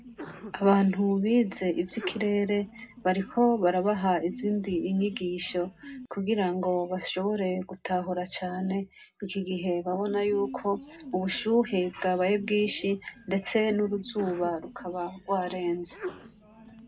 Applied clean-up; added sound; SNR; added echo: none; Sneeze; 18 dB; reverberation time 0.2 s.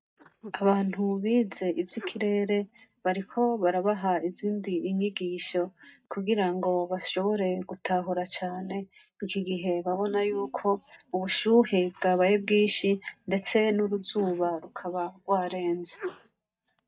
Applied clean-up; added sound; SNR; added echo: neural mask model DeepFilterNet 3.